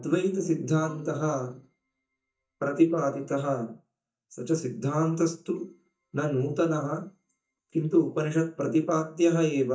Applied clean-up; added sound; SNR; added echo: neural mask model DeepFilterNet 3.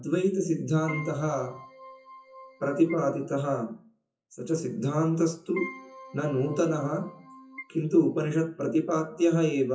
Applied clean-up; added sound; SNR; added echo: classical method WPE with log-MMSE.